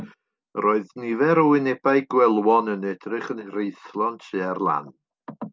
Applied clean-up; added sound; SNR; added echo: none; none; none; none.